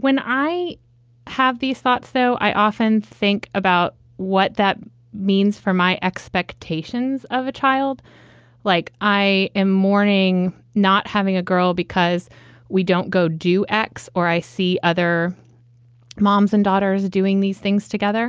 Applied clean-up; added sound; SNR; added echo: none; none; none; none.